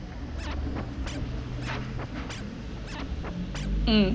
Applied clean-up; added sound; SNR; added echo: none; Scratching (performance technique); 13 dB; none.